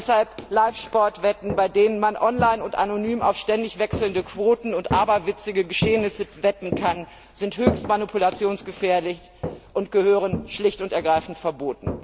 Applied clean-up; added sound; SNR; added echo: none; Walk, footsteps; 10 dB; none.